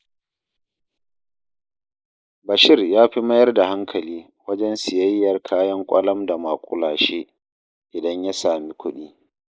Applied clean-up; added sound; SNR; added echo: neural mask model Resemble Enhance denoiser.